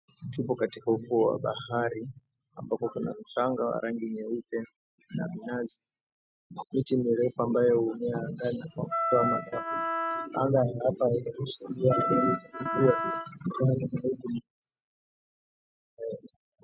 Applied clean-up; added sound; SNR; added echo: neural mask model RNNoise.